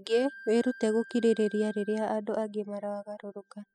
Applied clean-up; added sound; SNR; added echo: classical method spectral subtraction.